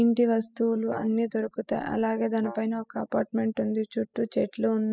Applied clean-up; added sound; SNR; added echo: classical method spectral subtraction.